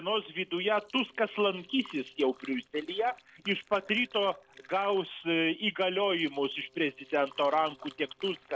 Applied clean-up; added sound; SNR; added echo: neural separator model SepFormer DNS4.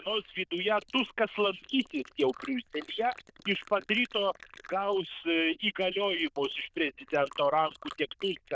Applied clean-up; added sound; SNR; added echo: neural diffusion model UNIVERSE++.